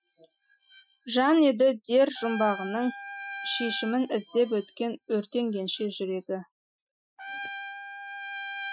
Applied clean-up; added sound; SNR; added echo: classical method Wiener filter.